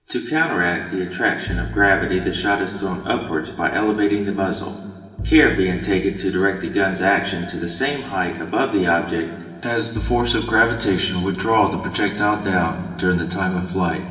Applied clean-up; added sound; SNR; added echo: none; Bowed string instrument; 13 dB; reverberation time 2.7 s.